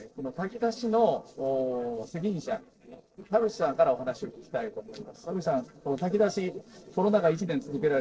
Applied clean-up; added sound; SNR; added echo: neural separator model SepFormer DNS4.